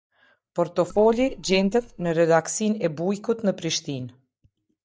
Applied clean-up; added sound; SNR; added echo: neural mask model DeepFilterNet 3.